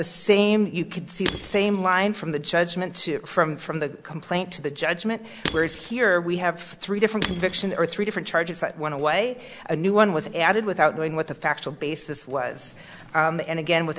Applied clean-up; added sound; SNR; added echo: none; Shatter / Crushing; 11 dB; none.